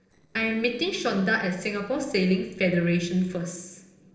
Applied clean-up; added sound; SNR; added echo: neural separator model SepFormer DNS4.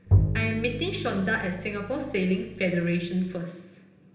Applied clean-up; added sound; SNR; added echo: none; Bowed string instrument; 0 dB; reverberation time 0.9 s.